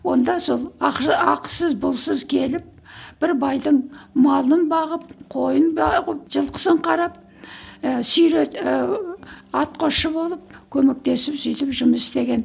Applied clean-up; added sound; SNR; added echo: none; none; none; none.